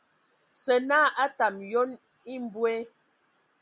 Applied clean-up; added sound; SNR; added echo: none; none; none; none.